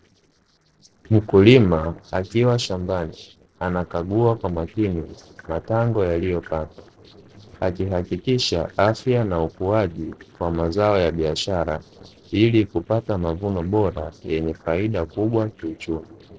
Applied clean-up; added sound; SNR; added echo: neural separator model SepFormer DNS4.